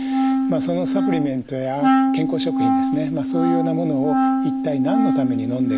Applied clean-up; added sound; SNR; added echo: none; Wind instrument, woodwind instrument; -4 dB; none.